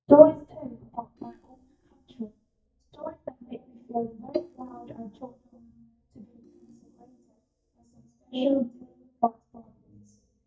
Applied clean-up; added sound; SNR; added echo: neural mask model DeepFilterNet 3.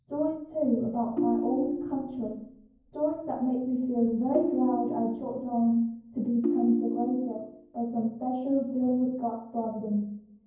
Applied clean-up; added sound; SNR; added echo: none; Ringtone; 3 dB; reverberation time 0.9 s.